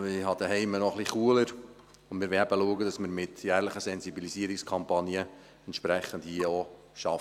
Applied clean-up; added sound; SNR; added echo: none; none; none; none.